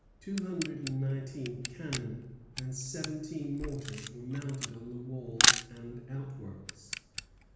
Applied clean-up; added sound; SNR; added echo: none; Camera; -2 dB; reverberation time 1.1 s.